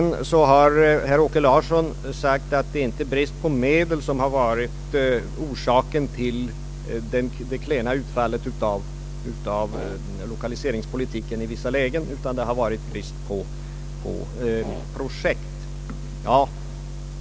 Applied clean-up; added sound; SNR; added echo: none; Fart; 14 dB; none.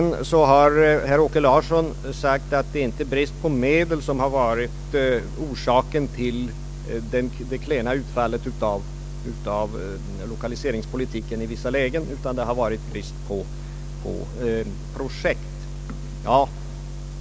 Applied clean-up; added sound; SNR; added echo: none; none; none; none.